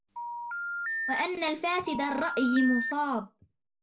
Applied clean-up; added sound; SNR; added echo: none; Telephone; 4 dB; reverberation time 0.2 s.